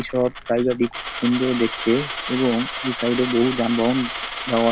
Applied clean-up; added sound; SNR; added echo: none; Coin (dropping); 6 dB; none.